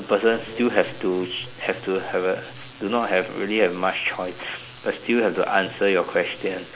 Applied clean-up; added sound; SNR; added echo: none; none; none; none.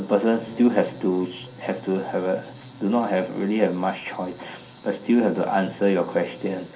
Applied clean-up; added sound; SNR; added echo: none; none; none; reverberation time 0.3 s.